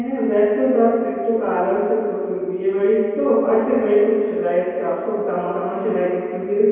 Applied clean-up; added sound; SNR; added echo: none; none; none; reverberation time 2.2 s.